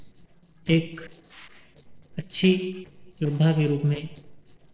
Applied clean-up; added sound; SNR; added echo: neural separator model SepFormer DNS4.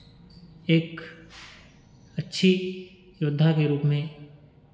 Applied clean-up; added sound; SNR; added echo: none; none; none; none.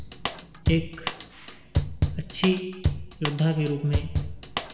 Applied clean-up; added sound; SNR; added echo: none; Drum / Drum kit; 0 dB; none.